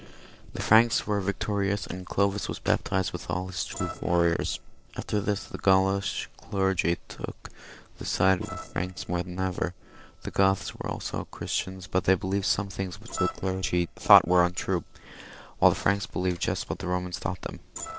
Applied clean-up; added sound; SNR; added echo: neural separator model SepFormer DNS4.